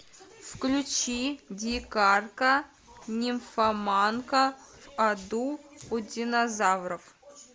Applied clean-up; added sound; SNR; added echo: none; none; none; none.